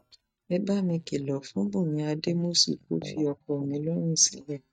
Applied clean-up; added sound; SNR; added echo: neural mask model DeepFilterNet 3.